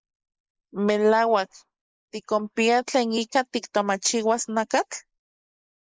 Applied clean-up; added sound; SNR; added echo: neural mask model Resemble Enhance denoiser.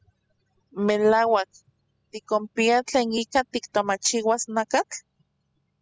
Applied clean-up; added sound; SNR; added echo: classical method spectral subtraction.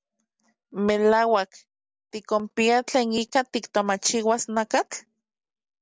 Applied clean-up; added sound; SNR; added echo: none; none; none; none.